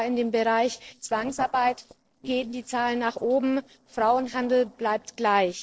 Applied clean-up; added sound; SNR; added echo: neural separator model SepFormer DNS4.